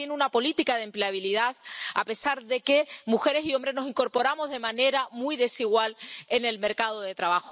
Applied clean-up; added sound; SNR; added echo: none; none; none; none.